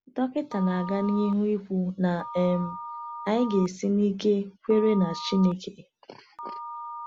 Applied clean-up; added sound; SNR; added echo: none; Telephone; 13 dB; none.